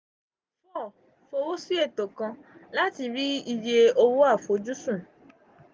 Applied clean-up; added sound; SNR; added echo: none; none; none; none.